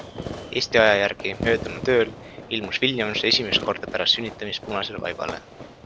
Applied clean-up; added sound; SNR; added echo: none; Fireworks; 12 dB; none.